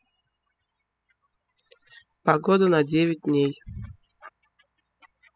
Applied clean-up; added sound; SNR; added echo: classical method spectral subtraction.